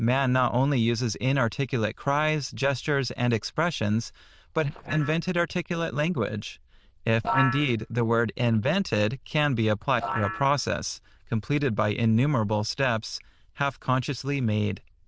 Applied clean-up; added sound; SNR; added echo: neural diffusion model UNIVERSE++.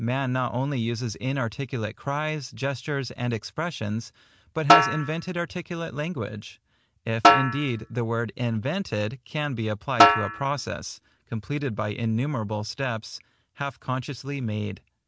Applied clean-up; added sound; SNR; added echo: none; Snare drum; -4 dB; none.